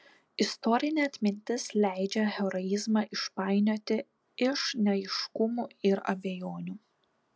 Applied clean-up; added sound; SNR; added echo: none; none; none; none.